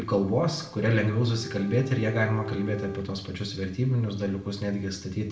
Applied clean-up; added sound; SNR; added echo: none; Bowed string instrument; 12 dB; reverberation time 0.4 s.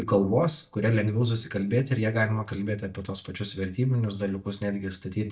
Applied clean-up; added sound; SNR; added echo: neural mask model DeepFilterNet 3.